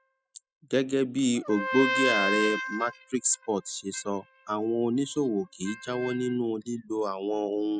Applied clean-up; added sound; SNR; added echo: classical method spectral subtraction.